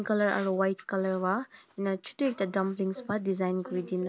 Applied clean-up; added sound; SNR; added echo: none; none; none; none.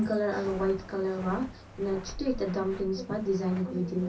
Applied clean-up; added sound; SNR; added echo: none; Walk, footsteps; 13 dB; reverberation time 0.3 s.